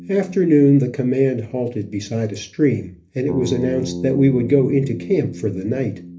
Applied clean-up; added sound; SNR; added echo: none; Bass guitar; 12 dB; reverberation time 0.3 s.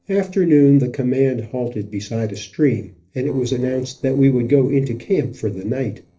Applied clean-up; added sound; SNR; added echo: neural separator model SepFormer DNS4.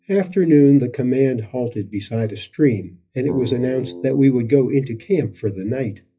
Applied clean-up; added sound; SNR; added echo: classical method WPE with log-MMSE.